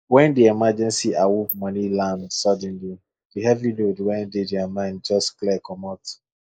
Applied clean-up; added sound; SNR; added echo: neural mask model Resemble Enhance denoiser.